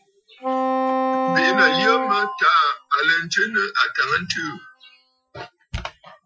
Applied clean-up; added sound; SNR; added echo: classical method Wiener filter.